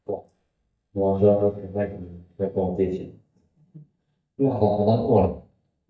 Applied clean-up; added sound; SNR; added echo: neural mask model DeepFilterNet 3.